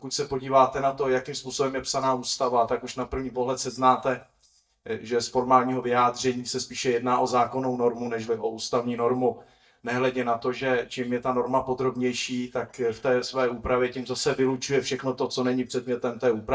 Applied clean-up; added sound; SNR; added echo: neural mask model DeepFilterNet 3.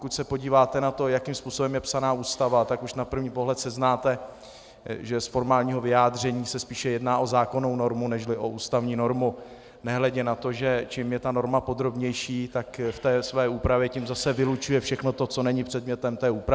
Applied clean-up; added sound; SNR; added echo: none; none; none; none.